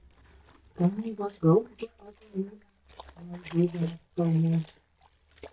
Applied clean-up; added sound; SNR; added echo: neural mask model DeepFilterNet 3.